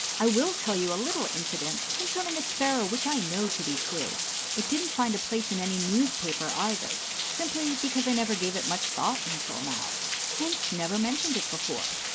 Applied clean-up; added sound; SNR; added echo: none; Rain; 1 dB; none.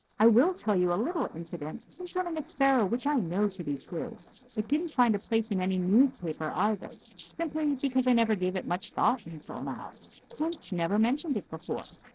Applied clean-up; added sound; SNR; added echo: neural separator model SepFormer DNS4.